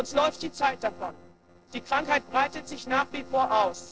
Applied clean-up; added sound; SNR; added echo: neural separator model SepFormer DNS4.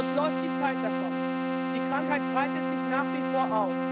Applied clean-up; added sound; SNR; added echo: neural mask model RNNoise.